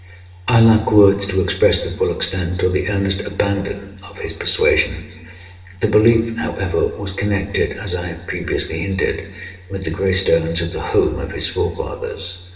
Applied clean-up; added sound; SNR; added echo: none; none; none; reverberation time 1.1 s.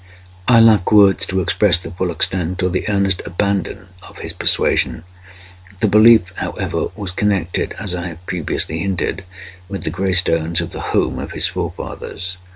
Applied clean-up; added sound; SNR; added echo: none; none; none; none.